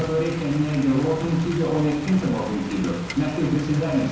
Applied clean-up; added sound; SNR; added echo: none; Rain; 13 dB; reverberation time 1.0 s.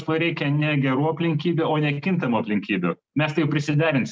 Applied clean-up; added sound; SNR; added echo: none; none; none; none.